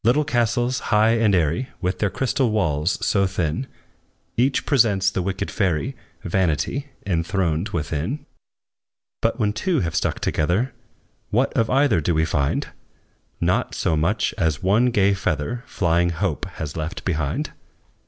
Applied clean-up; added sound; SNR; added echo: none; none; none; none.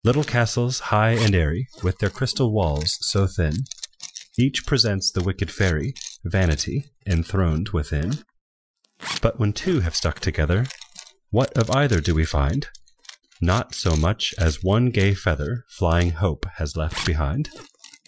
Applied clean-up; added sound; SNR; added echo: classical method Wiener filter.